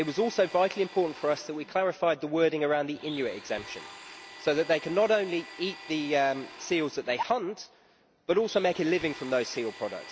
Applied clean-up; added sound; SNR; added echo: none; Domestic sounds, home sounds; 18 dB; none.